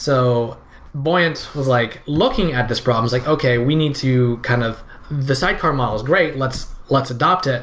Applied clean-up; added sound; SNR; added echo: none; none; none; none.